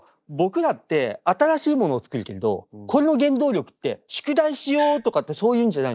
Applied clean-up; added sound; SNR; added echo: neural mask model DeepFilterNet 3.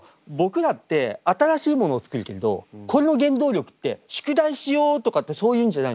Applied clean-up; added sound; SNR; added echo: none; none; none; none.